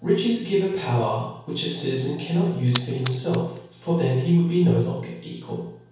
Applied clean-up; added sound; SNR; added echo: none; Splash, splatter; 13 dB; reverberation time 0.7 s.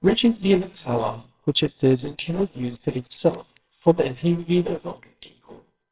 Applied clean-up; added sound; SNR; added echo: neural separator model SepFormer WHAMR!.